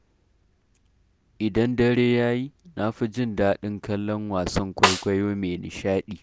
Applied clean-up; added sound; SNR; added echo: none; Snare drum; -2 dB; none.